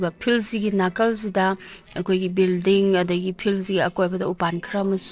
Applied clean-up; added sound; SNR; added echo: neural separator model SepFormer DNS4.